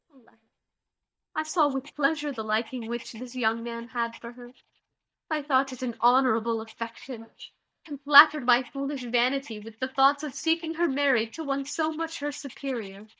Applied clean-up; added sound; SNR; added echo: neural mask model DeepFilterNet 3.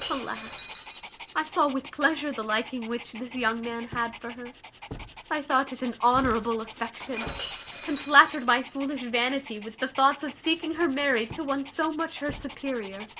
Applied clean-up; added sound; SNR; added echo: none; Dog + Shatter; 14 dB; none.